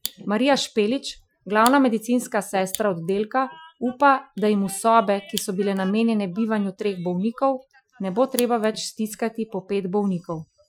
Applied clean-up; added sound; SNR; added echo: classical method Wiener filter.